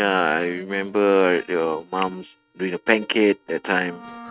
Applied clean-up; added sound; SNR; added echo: neural mask model RNNoise.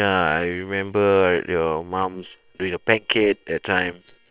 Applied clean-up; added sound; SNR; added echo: neural separator model SepFormer WHAM!.